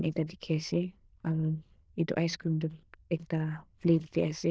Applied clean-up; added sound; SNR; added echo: neural diffusion model UNIVERSE++.